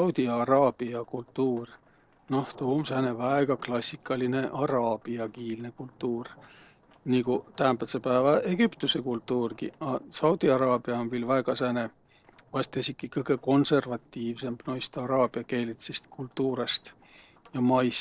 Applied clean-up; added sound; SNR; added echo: neural separator model SepFormer DNS4.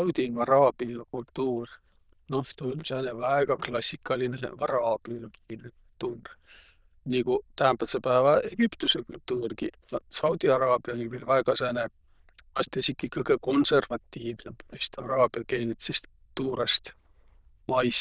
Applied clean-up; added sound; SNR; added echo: neural diffusion model UNIVERSE++.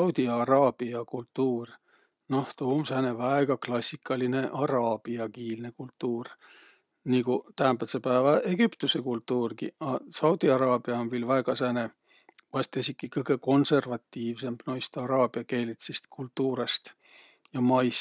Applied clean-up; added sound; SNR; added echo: none; none; none; none.